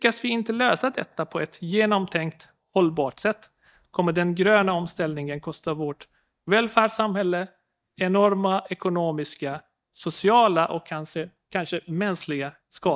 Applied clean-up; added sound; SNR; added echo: neural mask model DeepFilterNet 3.